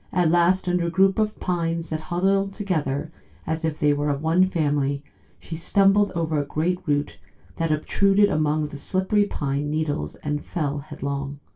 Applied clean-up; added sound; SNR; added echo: none; none; none; reverberation time 0.2 s.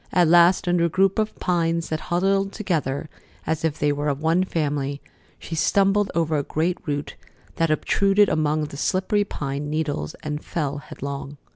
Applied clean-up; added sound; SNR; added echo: none; none; none; none.